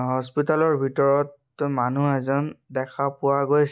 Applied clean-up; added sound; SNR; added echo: none; none; none; none.